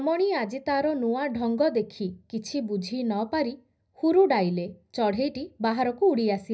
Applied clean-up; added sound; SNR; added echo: none; none; none; reverberation time 0.4 s.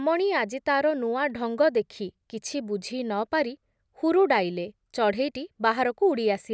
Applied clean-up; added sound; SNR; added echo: none; none; none; none.